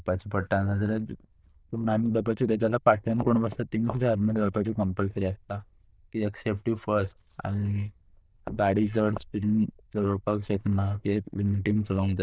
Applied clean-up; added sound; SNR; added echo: neural diffusion model UNIVERSE++.